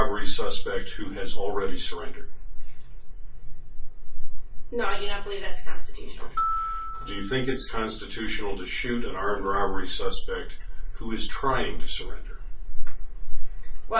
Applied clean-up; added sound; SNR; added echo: none; Glockenspiel; 15 dB; reverberation time 0.1 s.